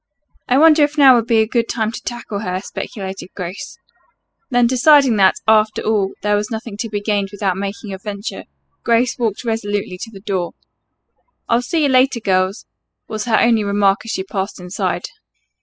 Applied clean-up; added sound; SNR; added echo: classical method spectral subtraction.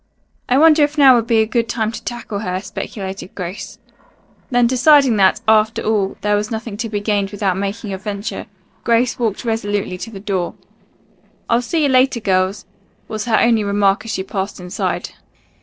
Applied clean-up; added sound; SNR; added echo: neural separator model SepFormer DNS4.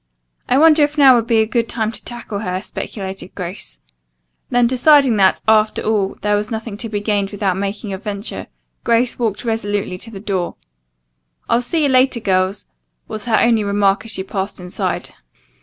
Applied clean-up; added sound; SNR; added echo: none; none; none; none.